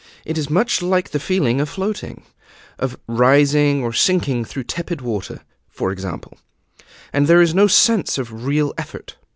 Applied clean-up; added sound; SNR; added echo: none; none; none; none.